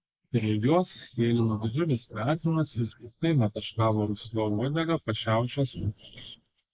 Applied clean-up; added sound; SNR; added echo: neural mask model Resemble Enhance denoiser.